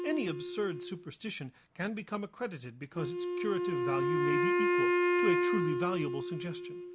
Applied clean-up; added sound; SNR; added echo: none; Wind instrument, woodwind instrument; -5 dB; none.